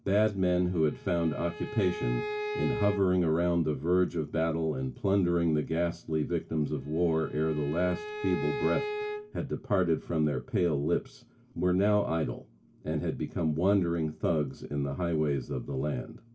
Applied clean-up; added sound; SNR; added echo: none; Bowed string instrument; 9 dB; reverberation time 0.2 s.